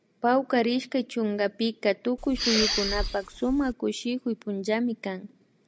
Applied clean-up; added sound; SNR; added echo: none; Respiratory sounds; 3 dB; none.